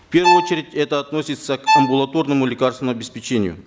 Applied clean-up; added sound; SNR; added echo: none; Bowed string instrument; 1 dB; none.